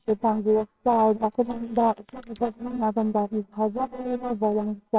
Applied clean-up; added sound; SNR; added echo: neural separator model SepFormer WHAMR!.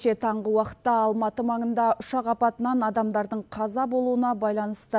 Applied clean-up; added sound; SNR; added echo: none; none; none; none.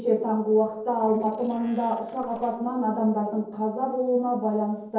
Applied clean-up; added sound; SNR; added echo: neural separator model SepFormer DNS4.